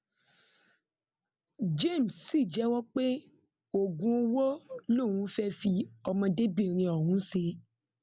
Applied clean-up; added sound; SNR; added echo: none; none; none; none.